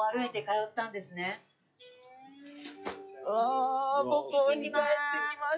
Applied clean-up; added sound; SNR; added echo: classical method log-MMSE.